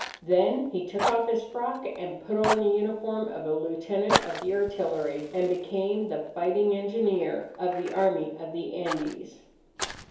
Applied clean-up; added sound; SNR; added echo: none; Fire; 8 dB; reverberation time 2.8 s.